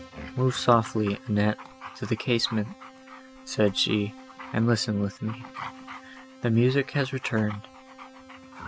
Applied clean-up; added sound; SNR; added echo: none; Keyboard (musical) + Dog; 16 dB; none.